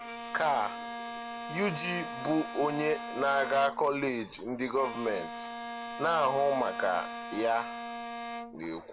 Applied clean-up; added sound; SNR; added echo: none; Bowed string instrument; 9 dB; none.